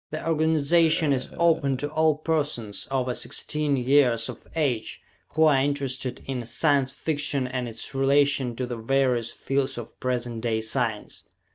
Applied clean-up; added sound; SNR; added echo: neural mask model DeepFilterNet 3.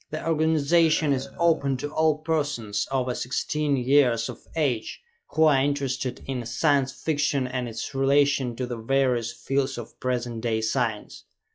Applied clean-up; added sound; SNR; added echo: classical method log-MMSE.